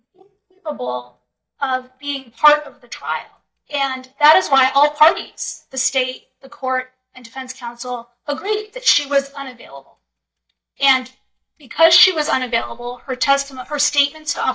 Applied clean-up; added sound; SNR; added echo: neural mask model DeepFilterNet 3.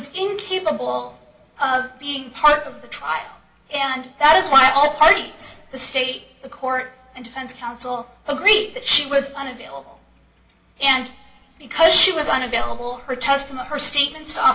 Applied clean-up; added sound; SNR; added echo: none; Clock; 19 dB; reverberation time 1.3 s.